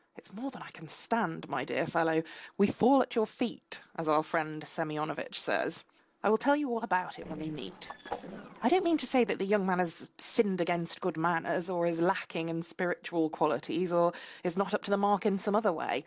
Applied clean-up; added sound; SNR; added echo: neural separator model SepFormer DNS4.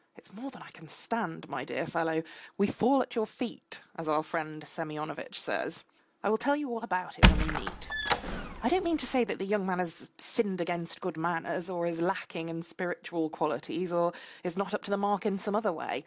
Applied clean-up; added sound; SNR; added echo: none; Squeak; -4 dB; none.